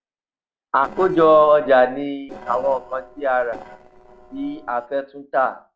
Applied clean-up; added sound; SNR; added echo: neural separator model SepFormer DNS4.